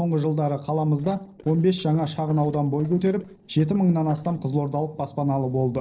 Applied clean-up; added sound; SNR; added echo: neural separator model SepFormer DNS4.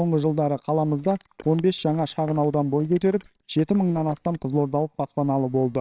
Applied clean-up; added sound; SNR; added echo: neural separator model SepFormer WHAMR!.